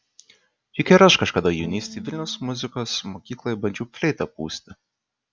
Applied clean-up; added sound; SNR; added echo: none; Bowed string instrument; 19 dB; none.